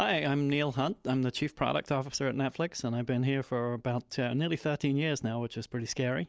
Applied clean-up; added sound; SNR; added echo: none; none; none; none.